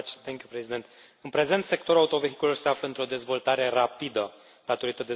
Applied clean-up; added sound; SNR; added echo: none; none; none; none.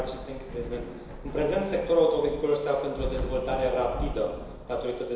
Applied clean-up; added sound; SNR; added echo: none; Thunder / Rain; 9 dB; reverberation time 1.0 s.